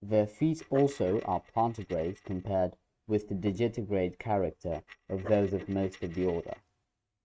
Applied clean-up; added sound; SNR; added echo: neural mask model RNNoise.